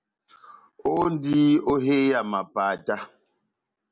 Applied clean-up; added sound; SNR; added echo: none; none; none; none.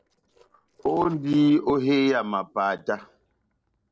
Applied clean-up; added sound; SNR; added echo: neural separator model SepFormer DNS4.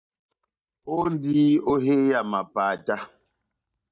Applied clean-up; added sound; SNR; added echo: neural mask model DeepFilterNet 3.